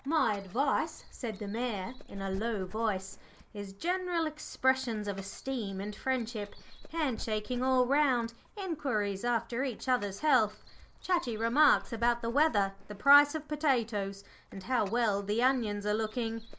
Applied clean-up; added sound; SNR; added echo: none; Dog; 16 dB; none.